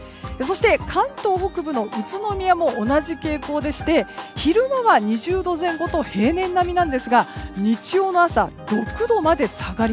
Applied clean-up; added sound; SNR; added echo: none; none; none; none.